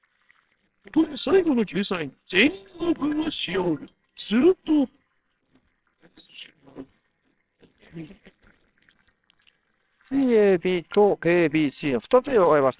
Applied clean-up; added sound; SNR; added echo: neural separator model SepFormer WHAMR!.